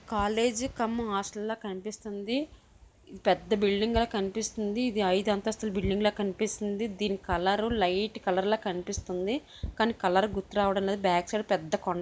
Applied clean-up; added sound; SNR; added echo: none; none; none; none.